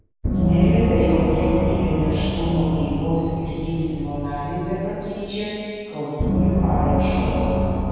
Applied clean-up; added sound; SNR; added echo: none; Gong; -1 dB; reverberation time 2.2 s.